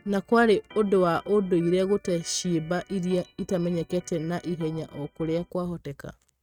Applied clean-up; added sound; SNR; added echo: neural mask model RNNoise.